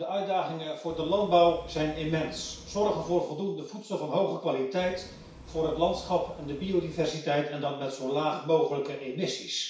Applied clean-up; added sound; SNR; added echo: none; Bus; 17 dB; reverberation time 0.6 s.